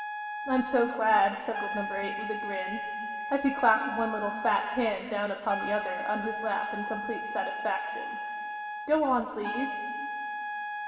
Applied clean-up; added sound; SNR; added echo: none; Trumpet; 5 dB; reverberation time 2.5 s.